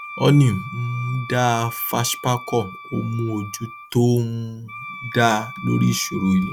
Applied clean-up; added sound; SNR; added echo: none; Wind instrument, woodwind instrument; 14 dB; none.